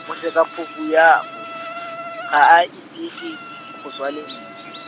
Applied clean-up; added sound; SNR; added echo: none; Insect; 13 dB; none.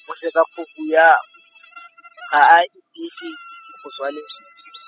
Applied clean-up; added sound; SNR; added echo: classical method spectral subtraction.